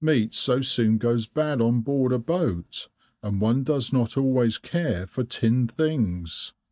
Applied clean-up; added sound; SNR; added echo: neural mask model DeepFilterNet 3.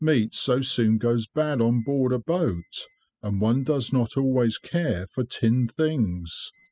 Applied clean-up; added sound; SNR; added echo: classical method spectral subtraction.